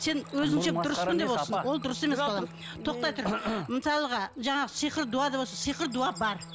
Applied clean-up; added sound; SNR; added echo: none; Water / Bird + Bowed string instrument; 16 dB; none.